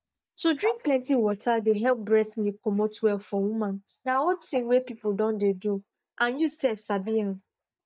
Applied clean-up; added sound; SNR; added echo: neural mask model DeepFilterNet 3.